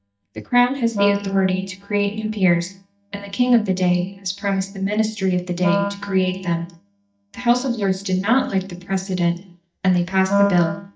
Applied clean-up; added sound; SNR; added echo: neural mask model DeepFilterNet 3.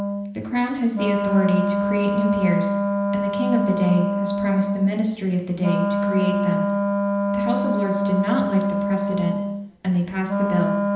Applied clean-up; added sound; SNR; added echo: none; Wind instrument, woodwind instrument; -1 dB; reverberation time 0.9 s.